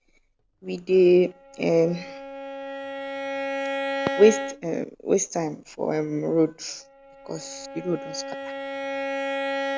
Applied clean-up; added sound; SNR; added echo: none; Bowed string instrument; 7 dB; none.